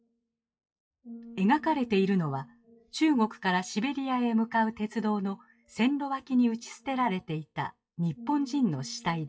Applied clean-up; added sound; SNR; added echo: classical method WPE with log-MMSE.